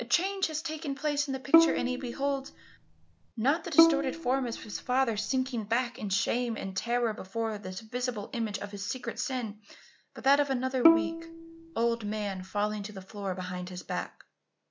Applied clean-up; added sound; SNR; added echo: none; Bowed string instrument; -2 dB; none.